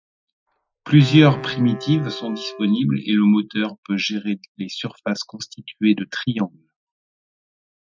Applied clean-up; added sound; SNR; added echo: classical method Wiener filter.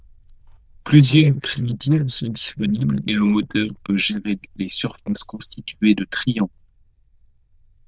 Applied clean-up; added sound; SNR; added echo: neural diffusion model UNIVERSE++.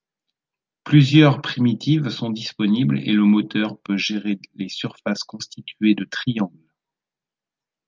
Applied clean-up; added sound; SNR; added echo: none; none; none; none.